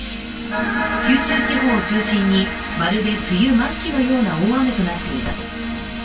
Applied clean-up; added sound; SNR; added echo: none; none; none; reverberation time 0.1 s.